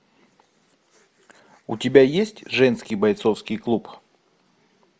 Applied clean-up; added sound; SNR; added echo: none; none; none; none.